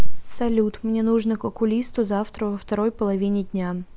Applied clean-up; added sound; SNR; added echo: none; none; none; none.